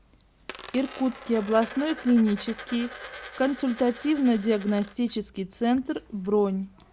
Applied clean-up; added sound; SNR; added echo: none; Coin (dropping); 17 dB; none.